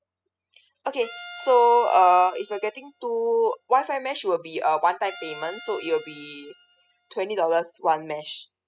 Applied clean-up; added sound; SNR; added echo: classical method spectral subtraction.